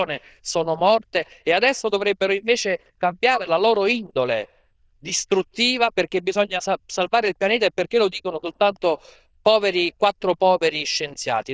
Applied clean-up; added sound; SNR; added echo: neural diffusion model UNIVERSE++.